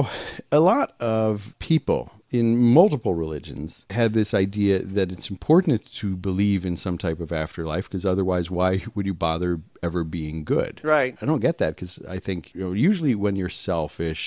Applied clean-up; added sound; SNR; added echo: none; none; none; none.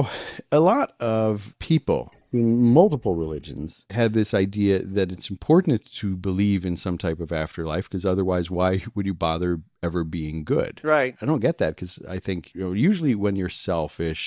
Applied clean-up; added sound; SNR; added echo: neural mask model DeepFilterNet 3.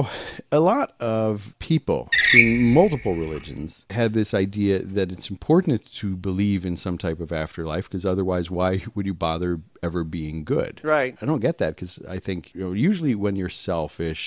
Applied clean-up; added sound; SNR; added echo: none; Screech; -2 dB; none.